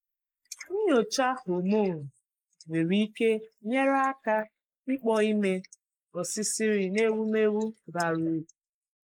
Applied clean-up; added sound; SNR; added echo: neural mask model Resemble Enhance denoiser.